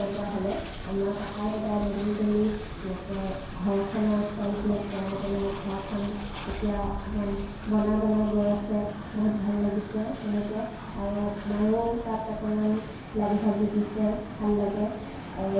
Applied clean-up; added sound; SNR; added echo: none; Train; 10 dB; reverberation time 0.7 s.